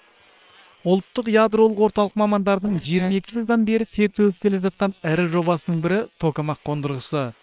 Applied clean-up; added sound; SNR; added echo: neural separator model SepFormer WHAM!.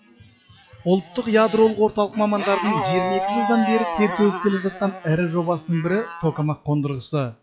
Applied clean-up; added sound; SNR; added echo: classical method log-MMSE.